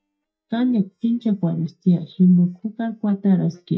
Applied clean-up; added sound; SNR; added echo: neural mask model DeepFilterNet 3.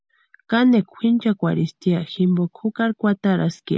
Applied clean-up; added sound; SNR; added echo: none; none; none; none.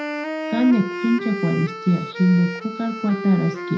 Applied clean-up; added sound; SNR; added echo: none; Wind instrument, woodwind instrument; 8 dB; reverberation time 0.5 s.